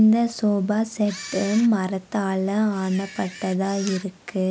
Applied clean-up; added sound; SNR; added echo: none; Camera; 17 dB; none.